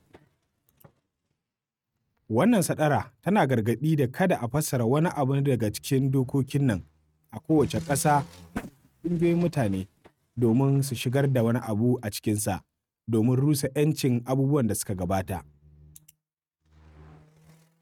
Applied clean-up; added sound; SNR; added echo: neural mask model RNNoise.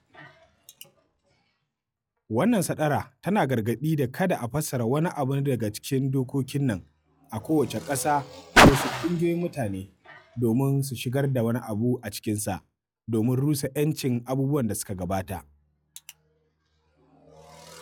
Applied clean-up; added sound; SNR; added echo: classical method log-MMSE.